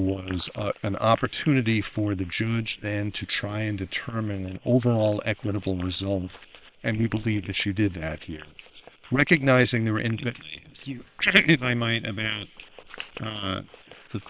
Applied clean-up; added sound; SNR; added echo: neural separator model SepFormer WHAM!.